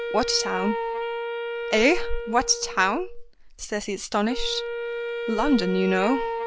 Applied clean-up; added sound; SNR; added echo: none; Wind instrument, woodwind instrument; 5 dB; none.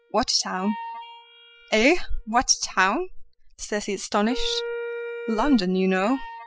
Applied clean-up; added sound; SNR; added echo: classical method spectral subtraction.